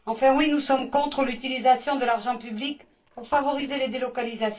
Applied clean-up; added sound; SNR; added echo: neural separator model SepFormer DNS4.